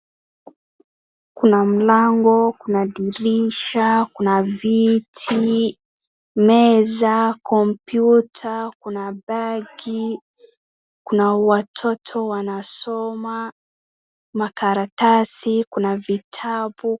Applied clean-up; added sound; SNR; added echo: none; none; none; none.